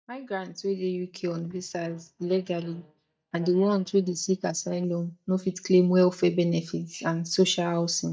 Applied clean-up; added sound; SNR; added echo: neural mask model DeepFilterNet 3.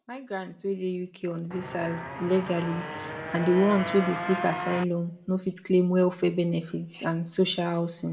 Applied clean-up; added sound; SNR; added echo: none; Motorcycle; 7 dB; reverberation time 1.1 s.